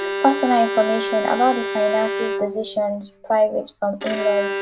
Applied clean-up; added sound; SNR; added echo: none; Bowed string instrument; 6 dB; none.